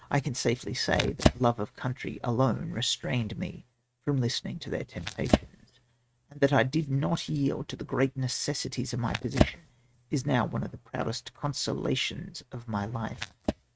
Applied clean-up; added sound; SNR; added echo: neural mask model RNNoise.